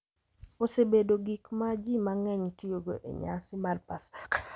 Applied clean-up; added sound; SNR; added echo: none; none; none; none.